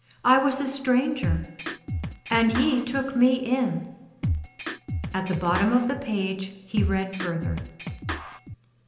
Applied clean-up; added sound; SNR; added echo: none; Drum kit; 5 dB; reverberation time 0.9 s.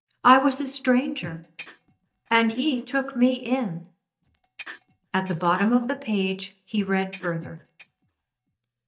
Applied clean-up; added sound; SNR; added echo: neural mask model DeepFilterNet 3.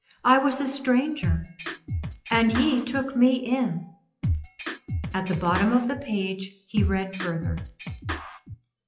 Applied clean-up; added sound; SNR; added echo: classical method WPE with log-MMSE.